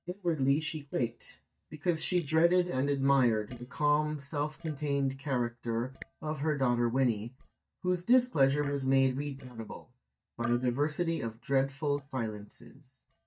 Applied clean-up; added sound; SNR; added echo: neural mask model DeepFilterNet 3.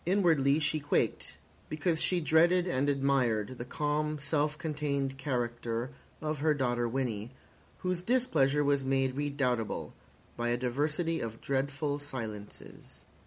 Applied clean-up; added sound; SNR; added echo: none; none; none; none.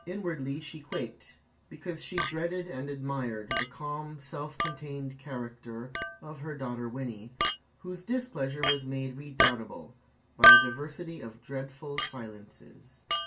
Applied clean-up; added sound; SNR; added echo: none; Chink, clink; -5 dB; reverberation time 0.2 s.